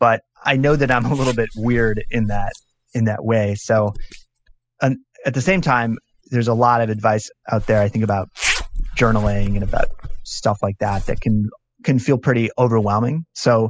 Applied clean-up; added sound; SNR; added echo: classical method spectral subtraction.